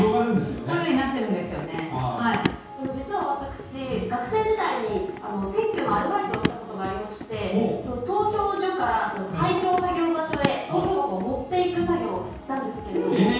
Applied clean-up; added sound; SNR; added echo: none; Run; 12 dB; reverberation time 0.6 s.